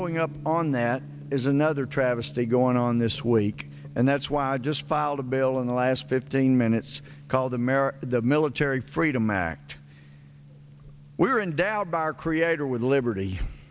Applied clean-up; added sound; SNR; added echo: none; Gong; 18 dB; none.